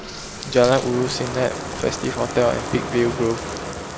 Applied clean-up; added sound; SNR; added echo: none; Bathtub (filling or washing); 7 dB; none.